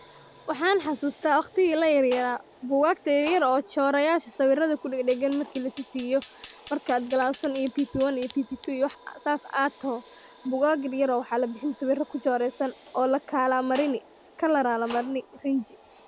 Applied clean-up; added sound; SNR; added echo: none; Fire; 19 dB; none.